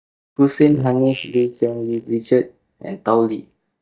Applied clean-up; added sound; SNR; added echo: neural mask model DeepFilterNet 3.